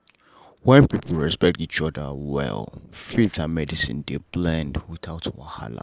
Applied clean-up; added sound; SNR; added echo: neural separator model SepFormer DNS4.